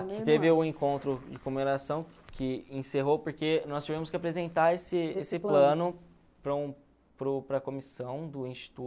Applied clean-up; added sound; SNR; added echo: none; none; none; none.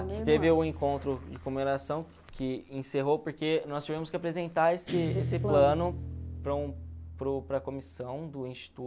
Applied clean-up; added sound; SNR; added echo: none; Guitar; 10 dB; none.